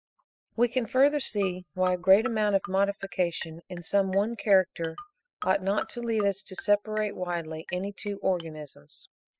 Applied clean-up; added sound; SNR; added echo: classical method spectral subtraction.